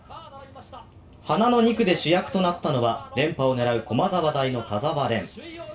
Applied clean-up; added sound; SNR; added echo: none; none; none; reverberation time 0.3 s.